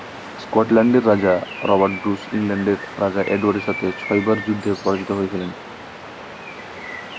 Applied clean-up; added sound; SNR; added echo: none; Waves, surf + Bird; 12 dB; none.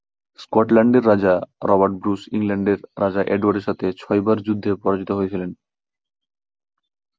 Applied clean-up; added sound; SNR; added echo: none; none; none; none.